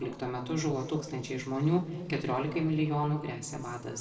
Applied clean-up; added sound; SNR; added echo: neural separator model SepFormer DNS4.